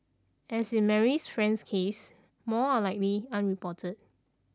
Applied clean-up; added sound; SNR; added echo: none; none; none; none.